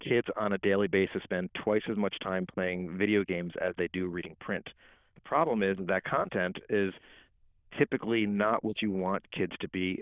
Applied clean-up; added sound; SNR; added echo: neural diffusion model UNIVERSE++.